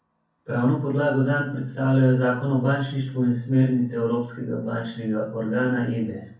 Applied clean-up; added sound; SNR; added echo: none; none; none; reverberation time 0.6 s.